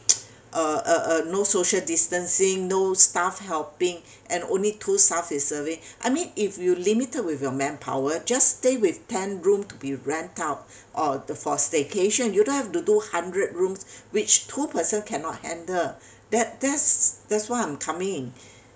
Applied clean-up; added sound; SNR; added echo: none; none; none; none.